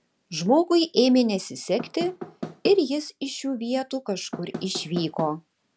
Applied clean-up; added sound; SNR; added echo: none; Knock / Wood; 12 dB; none.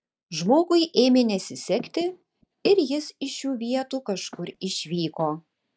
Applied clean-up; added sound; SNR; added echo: neural mask model DeepFilterNet 3.